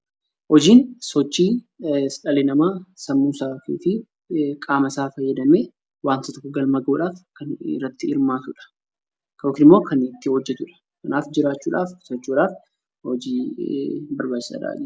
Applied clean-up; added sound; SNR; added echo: none; none; none; none.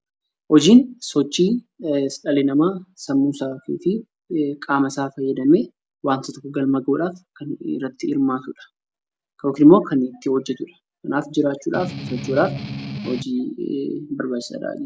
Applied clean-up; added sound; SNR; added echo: none; Strum; 9 dB; none.